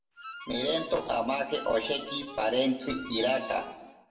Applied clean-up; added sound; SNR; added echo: none; Harmonica; 14 dB; reverberation time 0.9 s.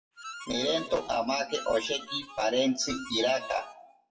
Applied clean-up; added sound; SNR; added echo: classical method WPE with log-MMSE.